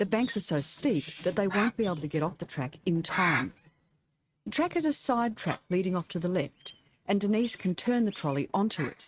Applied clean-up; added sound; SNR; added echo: neural mask model RNNoise.